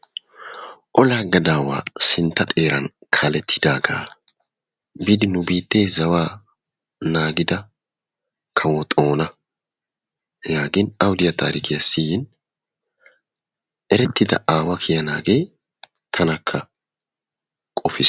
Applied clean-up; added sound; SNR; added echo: none; none; none; none.